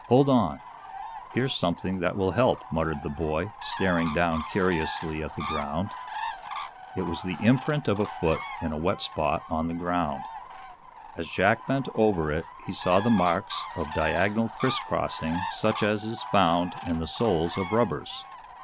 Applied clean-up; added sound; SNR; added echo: none; Bird; 11 dB; none.